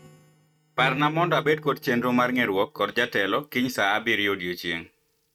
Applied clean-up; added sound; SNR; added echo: neural mask model RNNoise.